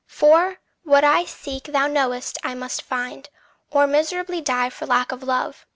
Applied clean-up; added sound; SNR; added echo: none; none; none; none.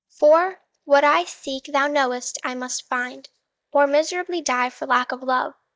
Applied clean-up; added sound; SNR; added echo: neural mask model DeepFilterNet 3.